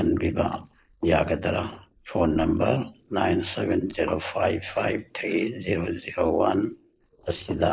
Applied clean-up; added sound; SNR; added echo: neural mask model Resemble Enhance denoiser.